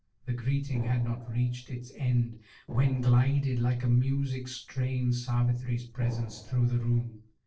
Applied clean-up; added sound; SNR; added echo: neural separator model SepFormer DNS4.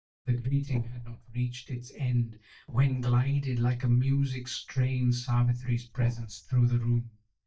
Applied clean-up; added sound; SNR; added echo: neural mask model DeepFilterNet 3.